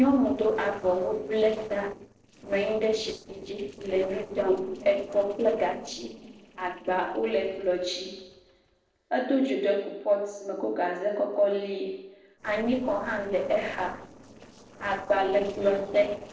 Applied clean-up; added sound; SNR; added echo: neural separator model SepFormer DNS4.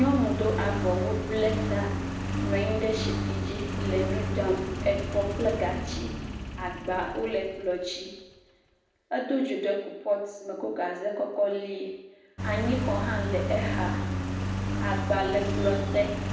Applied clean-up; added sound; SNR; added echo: none; Engine; 2 dB; reverberation time 0.8 s.